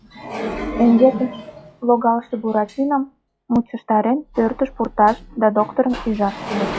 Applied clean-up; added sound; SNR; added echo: classical method log-MMSE.